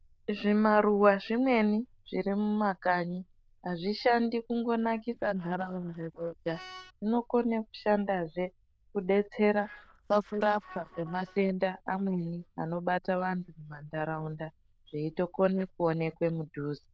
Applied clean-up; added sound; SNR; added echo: neural diffusion model UNIVERSE++.